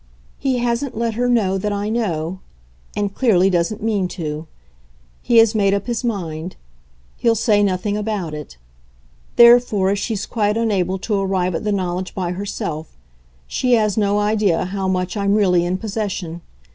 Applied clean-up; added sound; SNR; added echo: none; none; none; none.